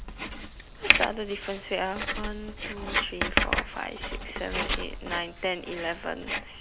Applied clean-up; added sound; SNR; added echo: none; Writing; -3 dB; none.